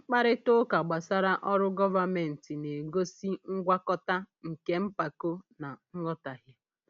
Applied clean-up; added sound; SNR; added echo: none; none; none; none.